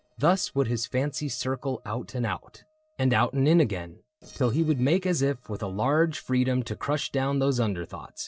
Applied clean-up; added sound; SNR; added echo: neural separator model SepFormer DNS4.